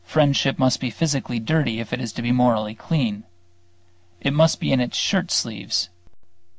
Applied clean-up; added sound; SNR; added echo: none; none; none; none.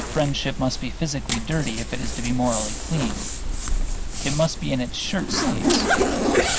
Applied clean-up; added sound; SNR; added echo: none; Zipper (clothing); -2 dB; none.